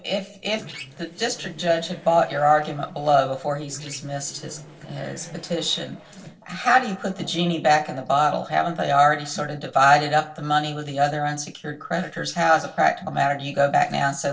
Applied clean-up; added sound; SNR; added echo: neural separator model SepFormer DNS4.